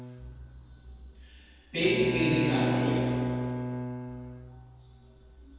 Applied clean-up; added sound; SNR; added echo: none; Bowed string instrument; 1 dB; reverberation time 2.0 s.